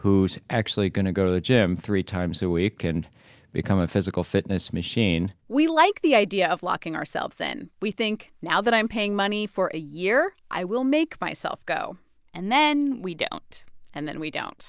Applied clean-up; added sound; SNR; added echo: none; none; none; none.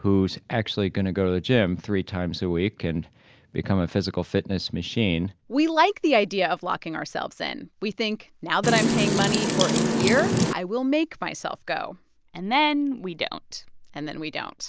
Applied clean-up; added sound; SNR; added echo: none; Wind; -3 dB; none.